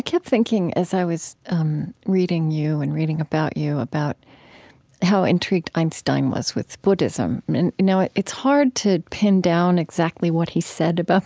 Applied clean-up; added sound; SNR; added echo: none; none; none; none.